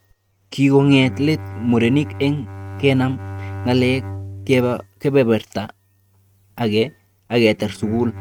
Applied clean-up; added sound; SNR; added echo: neural mask model RNNoise.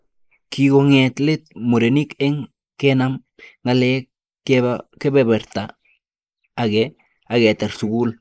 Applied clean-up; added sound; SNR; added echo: neural mask model Resemble Enhance denoiser.